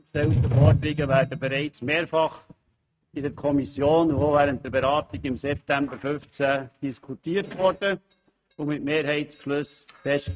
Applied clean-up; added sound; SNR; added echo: neural mask model RNNoise.